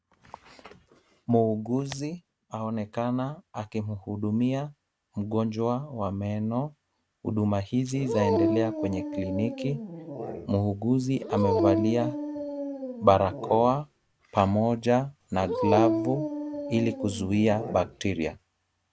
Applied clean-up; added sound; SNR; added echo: none; Dog; 3 dB; none.